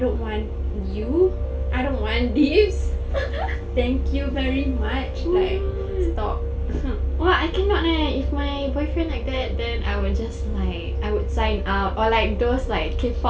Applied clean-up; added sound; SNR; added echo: none; Piano; 16 dB; reverberation time 0.3 s.